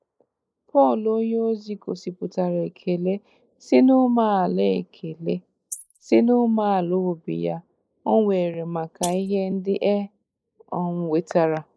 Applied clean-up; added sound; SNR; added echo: neural mask model Resemble Enhance denoiser.